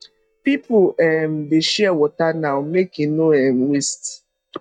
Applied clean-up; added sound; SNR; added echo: neural mask model DeepFilterNet 3.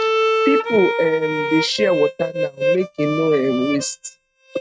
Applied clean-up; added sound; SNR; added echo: neural mask model RNNoise.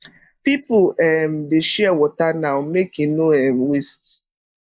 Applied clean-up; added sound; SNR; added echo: neural mask model Resemble Enhance denoiser.